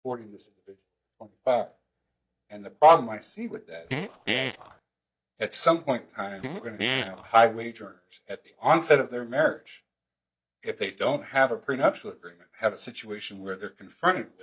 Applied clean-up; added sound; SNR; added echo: neural mask model DeepFilterNet 3.